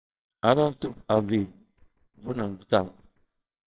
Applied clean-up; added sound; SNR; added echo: neural separator model SepFormer WHAMR!.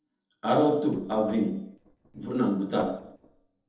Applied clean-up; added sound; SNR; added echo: neural separator model SepFormer DNS4.